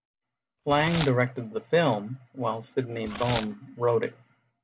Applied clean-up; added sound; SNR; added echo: none; Packing tape, duct tape / Tearing; 13 dB; none.